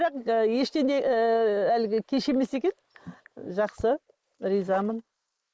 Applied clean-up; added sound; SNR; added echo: neural mask model Resemble Enhance denoiser.